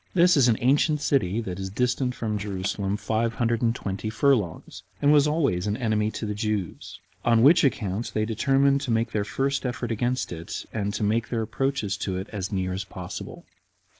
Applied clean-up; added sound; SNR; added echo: neural separator model SepFormer DNS4.